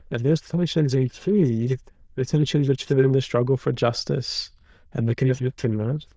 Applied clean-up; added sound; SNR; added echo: neural diffusion model UNIVERSE++.